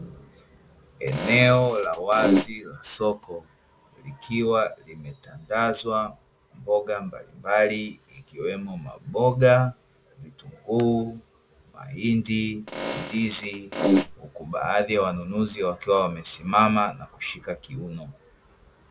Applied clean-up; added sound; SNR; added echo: none; Fart; 1 dB; none.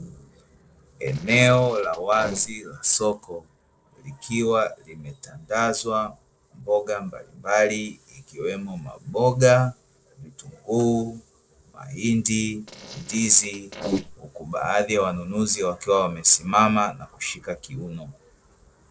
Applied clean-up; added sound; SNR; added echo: neural separator model SepFormer DNS4.